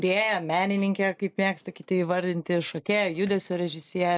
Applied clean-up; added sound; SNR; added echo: neural mask model Resemble Enhance denoiser.